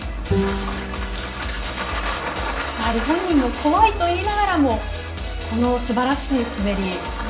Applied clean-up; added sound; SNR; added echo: none; Bowed string instrument; 9 dB; reverberation time 1.7 s.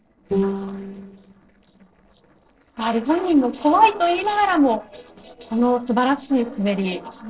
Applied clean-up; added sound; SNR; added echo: neural separator model SepFormer DNS4.